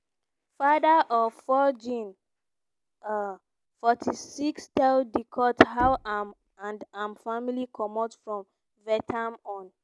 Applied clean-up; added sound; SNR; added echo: none; Knock; 16 dB; none.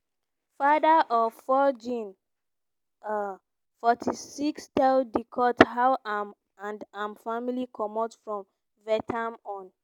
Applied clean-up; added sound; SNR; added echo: none; none; none; none.